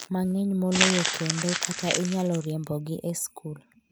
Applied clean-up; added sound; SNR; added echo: none; Crumpling, crinkling; 2 dB; none.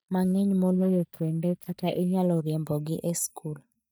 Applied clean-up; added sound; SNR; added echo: neural mask model DeepFilterNet 3.